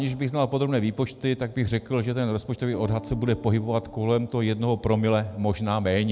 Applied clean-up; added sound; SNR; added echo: none; Piano; 19 dB; none.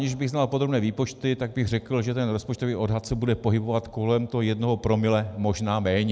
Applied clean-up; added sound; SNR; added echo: none; none; none; none.